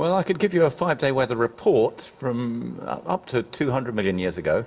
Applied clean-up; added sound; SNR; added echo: none; none; none; reverberation time 0.2 s.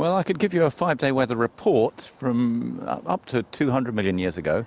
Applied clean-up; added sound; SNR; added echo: none; none; none; none.